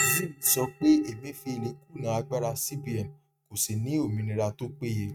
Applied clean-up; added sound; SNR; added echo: neural mask model RNNoise.